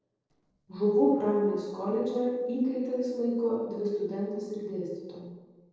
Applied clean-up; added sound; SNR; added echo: neural separator model SepFormer DNS4.